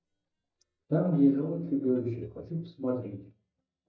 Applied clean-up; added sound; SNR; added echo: neural mask model DeepFilterNet 3.